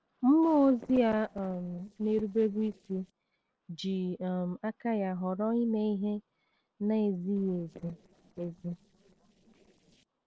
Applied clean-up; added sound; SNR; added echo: neural separator model SepFormer DNS4.